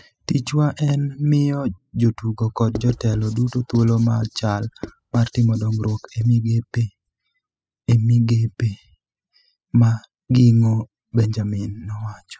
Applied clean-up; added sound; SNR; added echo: classical method spectral subtraction.